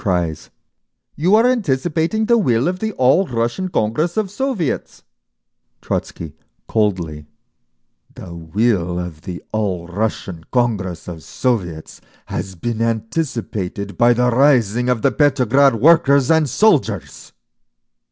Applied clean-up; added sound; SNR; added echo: none; none; none; none.